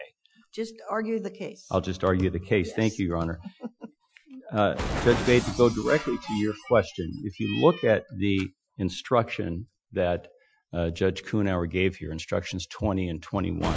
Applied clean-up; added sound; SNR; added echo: classical method Wiener filter.